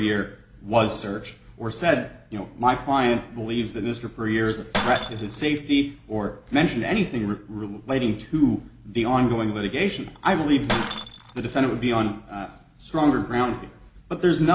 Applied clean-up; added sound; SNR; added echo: none; Shatter; 15 dB; none.